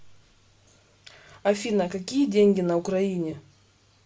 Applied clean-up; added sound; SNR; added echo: none; none; none; none.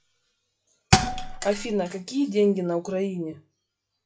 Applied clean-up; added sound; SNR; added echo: classical method log-MMSE.